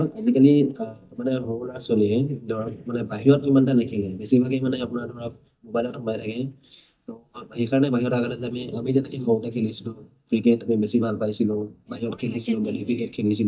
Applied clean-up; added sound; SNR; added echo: neural mask model DeepFilterNet 3.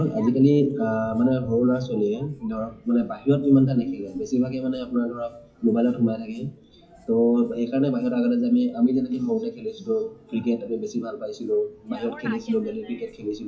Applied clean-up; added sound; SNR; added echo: classical method WPE with log-MMSE.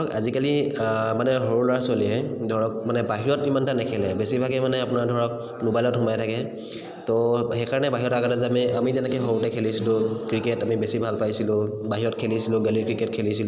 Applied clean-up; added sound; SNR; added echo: none; none; none; none.